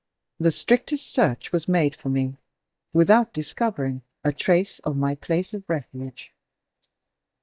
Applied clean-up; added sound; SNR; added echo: neural mask model DeepFilterNet 3.